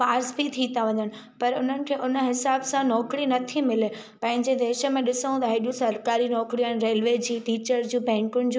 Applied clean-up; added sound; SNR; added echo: none; none; none; none.